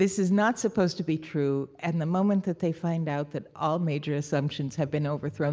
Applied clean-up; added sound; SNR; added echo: none; none; none; none.